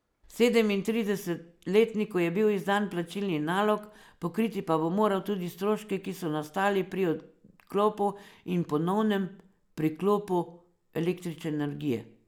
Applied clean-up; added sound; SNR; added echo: none; none; none; none.